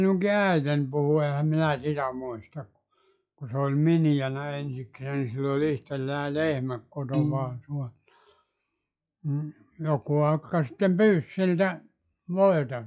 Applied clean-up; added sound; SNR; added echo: classical method log-MMSE.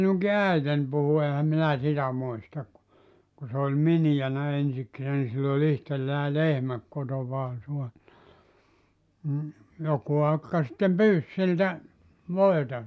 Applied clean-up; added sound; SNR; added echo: none; none; none; none.